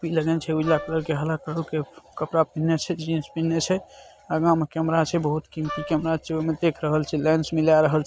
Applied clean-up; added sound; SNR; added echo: none; Wind instrument, woodwind instrument; 13 dB; none.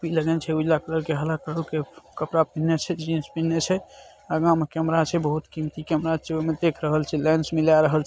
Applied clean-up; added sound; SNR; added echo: none; none; none; none.